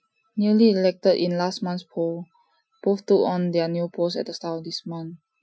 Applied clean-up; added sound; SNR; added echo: classical method Wiener filter.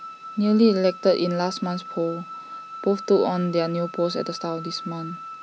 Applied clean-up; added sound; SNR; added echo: none; Wind instrument, woodwind instrument; 13 dB; none.